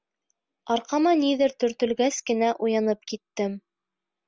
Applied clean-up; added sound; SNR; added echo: none; none; none; none.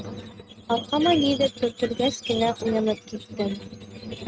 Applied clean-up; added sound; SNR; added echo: neural mask model RNNoise.